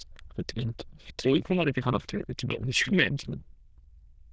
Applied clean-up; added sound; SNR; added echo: neural diffusion model UNIVERSE++.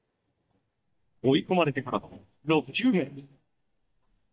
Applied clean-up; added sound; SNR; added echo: neural mask model DeepFilterNet 3.